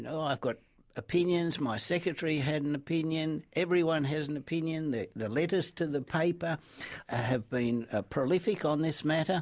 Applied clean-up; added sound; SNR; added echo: none; none; none; none.